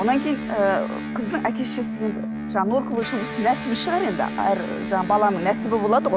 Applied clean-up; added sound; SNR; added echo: none; Electric guitar; 6 dB; none.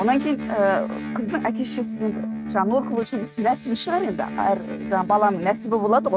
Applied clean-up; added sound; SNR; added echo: neural mask model RNNoise.